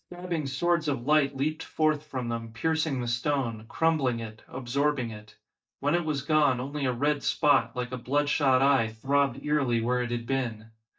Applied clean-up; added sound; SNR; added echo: neural mask model DeepFilterNet 3.